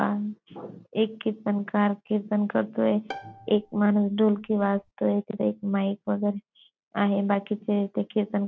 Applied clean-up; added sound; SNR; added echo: none; Bowed string instrument; 19 dB; none.